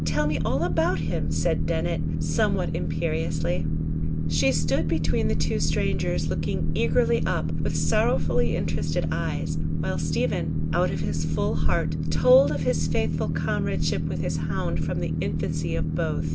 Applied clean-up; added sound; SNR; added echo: none; Boat, Water vehicle; -4 dB; none.